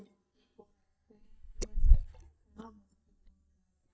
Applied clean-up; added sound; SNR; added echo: neural mask model DeepFilterNet 3.